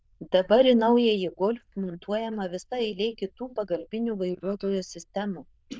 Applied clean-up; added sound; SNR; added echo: neural diffusion model UNIVERSE++.